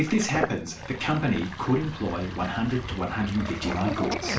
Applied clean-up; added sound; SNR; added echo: none; Sink (filling or washing); 6 dB; reverberation time 0.3 s.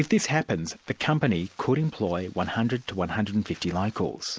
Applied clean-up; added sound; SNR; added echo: none; none; none; none.